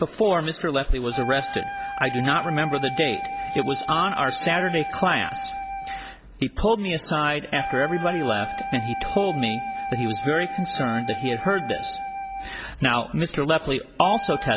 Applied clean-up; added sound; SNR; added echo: none; Wind instrument, woodwind instrument; 7 dB; none.